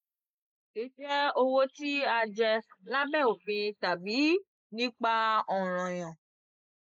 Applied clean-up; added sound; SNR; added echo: neural mask model Resemble Enhance denoiser.